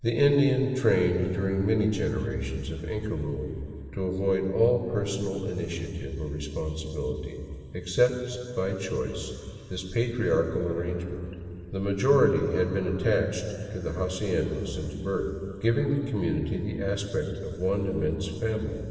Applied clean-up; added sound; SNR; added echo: none; none; none; reverberation time 2.8 s.